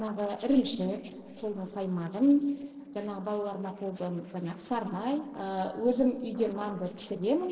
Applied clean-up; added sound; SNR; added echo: neural separator model SepFormer DNS4.